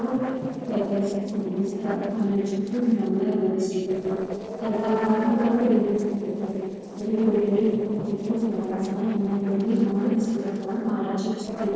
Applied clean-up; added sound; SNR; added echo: neural separator model SepFormer DNS4.